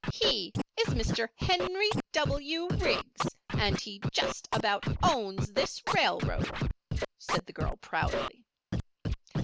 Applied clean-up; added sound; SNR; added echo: none; Scratching (performance technique); 1 dB; none.